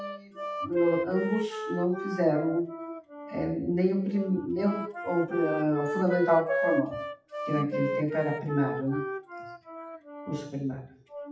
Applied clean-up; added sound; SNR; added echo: classical method WPE with log-MMSE.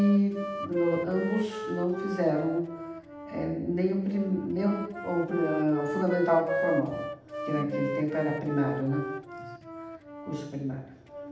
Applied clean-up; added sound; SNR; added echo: none; Wind instrument, woodwind instrument; 7 dB; reverberation time 0.8 s.